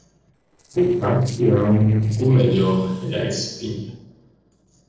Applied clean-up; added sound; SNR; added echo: neural separator model SepFormer DNS4.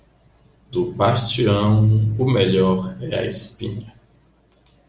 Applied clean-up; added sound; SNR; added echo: none; none; none; none.